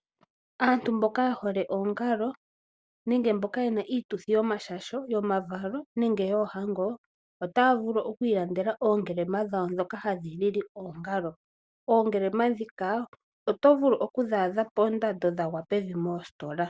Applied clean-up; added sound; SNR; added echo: none; none; none; none.